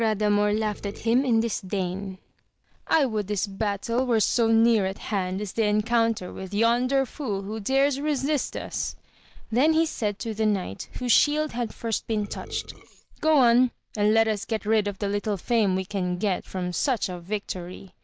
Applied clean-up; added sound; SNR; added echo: neural mask model DeepFilterNet 3.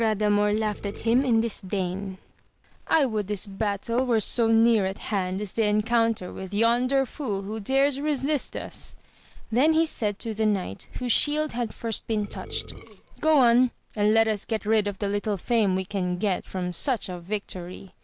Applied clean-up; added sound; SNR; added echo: none; Tap / Hammer + Burping, eructation; 16 dB; none.